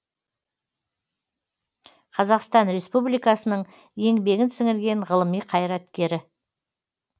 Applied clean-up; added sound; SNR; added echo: none; none; none; none.